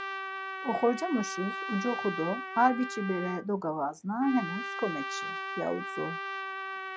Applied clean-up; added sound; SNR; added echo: none; Trumpet; 6 dB; none.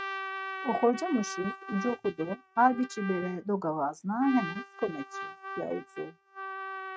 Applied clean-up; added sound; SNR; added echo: neural mask model RNNoise.